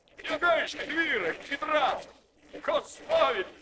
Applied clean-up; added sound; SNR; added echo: neural separator model SepFormer DNS4.